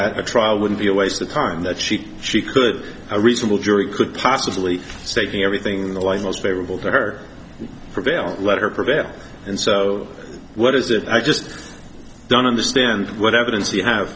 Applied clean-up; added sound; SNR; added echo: none; none; none; none.